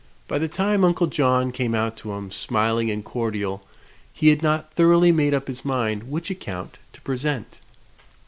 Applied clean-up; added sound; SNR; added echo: none; none; none; none.